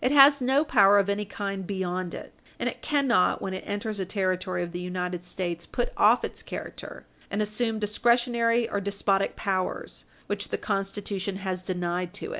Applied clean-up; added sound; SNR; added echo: none; none; none; none.